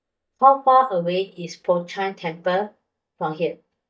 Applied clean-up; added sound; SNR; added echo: neural mask model DeepFilterNet 3.